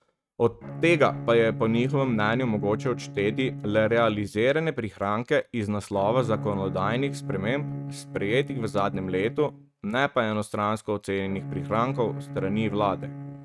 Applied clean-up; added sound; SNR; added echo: neural mask model RNNoise.